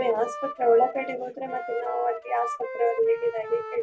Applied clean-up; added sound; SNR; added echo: none; Wind instrument, woodwind instrument; 10 dB; reverberation time 0.1 s.